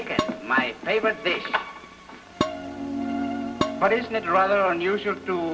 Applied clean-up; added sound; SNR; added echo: none; Dishes, pots, and pans; 7 dB; reverberation time 0.4 s.